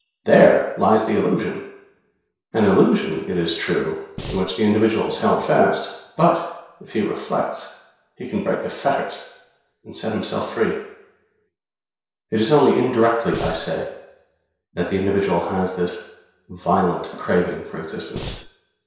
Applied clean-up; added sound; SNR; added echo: none; Breathing; 11 dB; reverberation time 0.7 s.